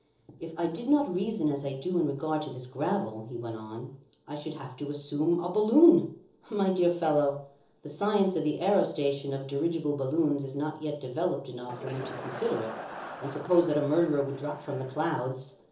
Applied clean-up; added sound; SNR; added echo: neural separator model SepFormer DNS4.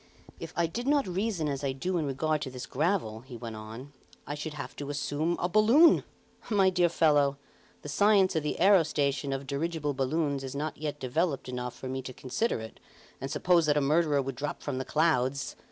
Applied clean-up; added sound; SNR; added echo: none; none; none; none.